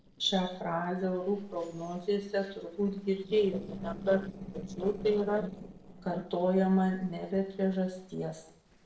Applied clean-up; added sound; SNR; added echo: neural separator model SepFormer DNS4.